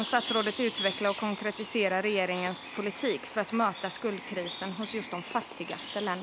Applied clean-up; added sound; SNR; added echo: none; Bird; 9 dB; none.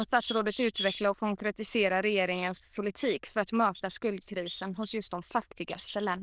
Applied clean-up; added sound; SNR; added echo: neural diffusion model UNIVERSE++.